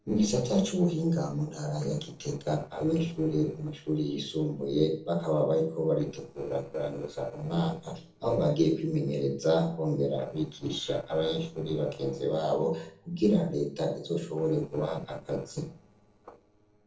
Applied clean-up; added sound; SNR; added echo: neural separator model SepFormer DNS4.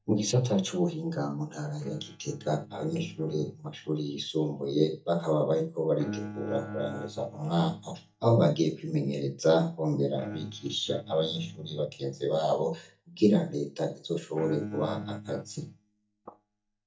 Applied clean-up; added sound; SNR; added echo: neural mask model DeepFilterNet 3.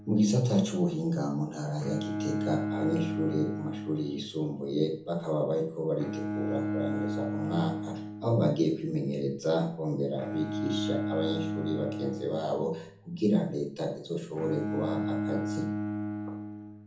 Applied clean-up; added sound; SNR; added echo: none; Bowed string instrument; 4 dB; reverberation time 1.0 s.